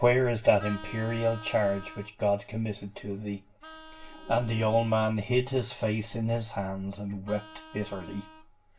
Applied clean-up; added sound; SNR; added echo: none; Vehicle horn, car horn, honking; 20 dB; reverberation time 0.2 s.